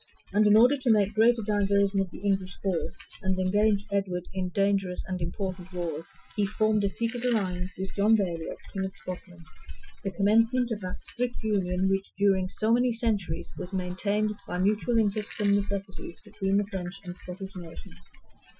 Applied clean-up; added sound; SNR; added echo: classical method Wiener filter.